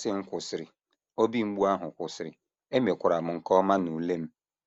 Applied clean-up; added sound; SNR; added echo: none; none; none; none.